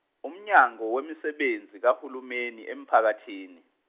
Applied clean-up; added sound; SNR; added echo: none; none; none; none.